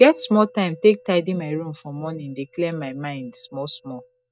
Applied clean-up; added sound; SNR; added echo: neural mask model DeepFilterNet 3.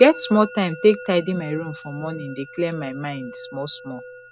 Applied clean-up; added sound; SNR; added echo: none; Musical instrument; 16 dB; none.